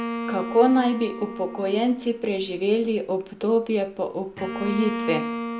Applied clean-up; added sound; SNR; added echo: none; Bowed string instrument; 9 dB; none.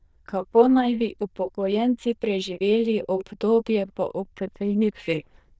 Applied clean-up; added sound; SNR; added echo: neural diffusion model UNIVERSE++.